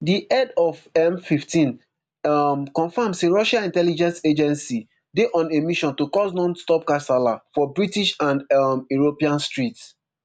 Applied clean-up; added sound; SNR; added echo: none; none; none; none.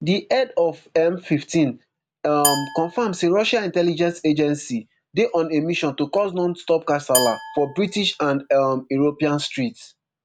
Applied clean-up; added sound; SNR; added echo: none; Glass; 9 dB; none.